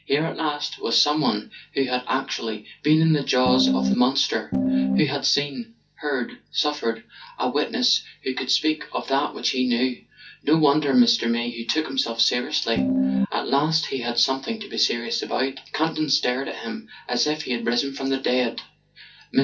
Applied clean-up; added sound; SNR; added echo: none; Piano; -3 dB; reverberation time 0.3 s.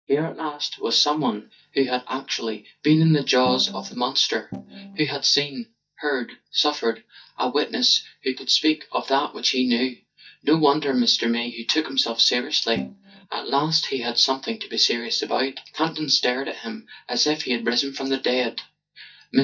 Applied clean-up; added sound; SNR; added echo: neural mask model DeepFilterNet 3.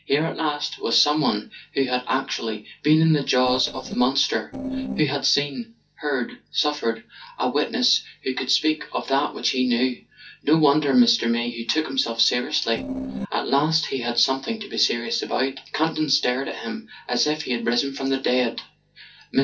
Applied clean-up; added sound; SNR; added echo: neural separator model SepFormer DNS4.